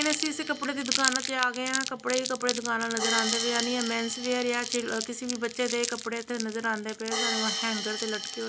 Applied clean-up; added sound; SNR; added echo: none; Hi-hat + Crumpling, crinkling; 3 dB; none.